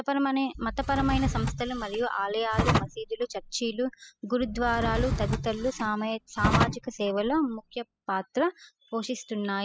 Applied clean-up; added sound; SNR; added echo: classical method spectral subtraction.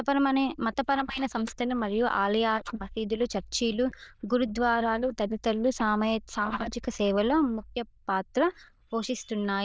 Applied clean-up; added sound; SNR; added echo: neural diffusion model UNIVERSE++.